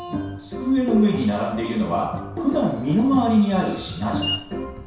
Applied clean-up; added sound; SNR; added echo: none; Screech; 17 dB; reverberation time 0.7 s.